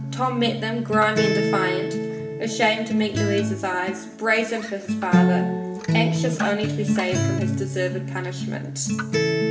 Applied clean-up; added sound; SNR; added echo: none; Acoustic guitar; -1 dB; reverberation time 0.7 s.